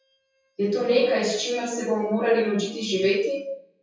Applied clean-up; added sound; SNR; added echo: classical method WPE with log-MMSE.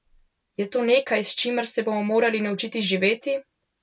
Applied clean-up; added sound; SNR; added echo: none; none; none; none.